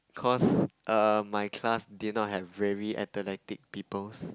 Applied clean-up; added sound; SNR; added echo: none; none; none; none.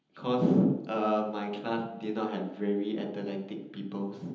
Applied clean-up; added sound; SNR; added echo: none; none; none; reverberation time 0.9 s.